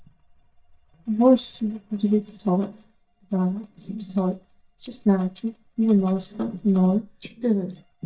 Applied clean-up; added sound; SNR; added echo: neural mask model DeepFilterNet 3.